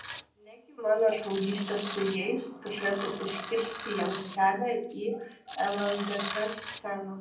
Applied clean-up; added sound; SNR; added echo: none; Tools; 4 dB; reverberation time 0.6 s.